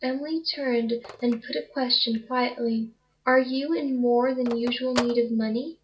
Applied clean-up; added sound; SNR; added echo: none; Telephone; 16 dB; reverberation time 0.4 s.